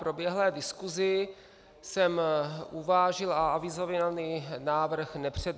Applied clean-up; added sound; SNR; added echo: none; none; none; none.